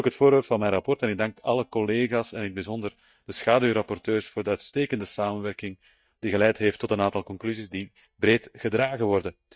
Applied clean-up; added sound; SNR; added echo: neural mask model DeepFilterNet 3.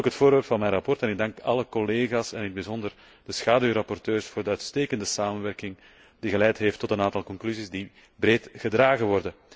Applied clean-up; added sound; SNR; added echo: none; none; none; none.